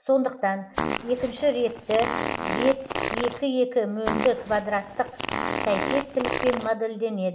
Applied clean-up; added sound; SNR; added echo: none; Fart; 4 dB; reverberation time 1.6 s.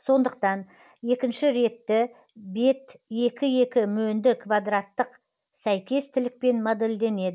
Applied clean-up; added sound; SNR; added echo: none; none; none; none.